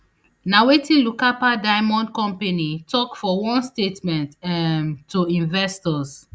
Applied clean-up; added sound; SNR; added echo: none; none; none; none.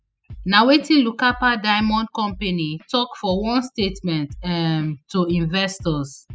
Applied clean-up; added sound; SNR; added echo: classical method spectral subtraction.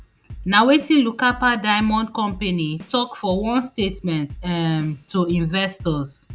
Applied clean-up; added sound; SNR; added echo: none; Drum / Drum kit; 18 dB; none.